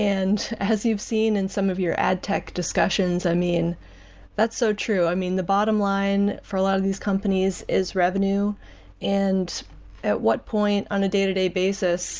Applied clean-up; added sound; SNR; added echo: none; none; none; none.